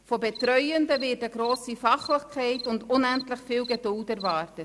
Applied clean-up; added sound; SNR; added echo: none; Cricket; 16 dB; none.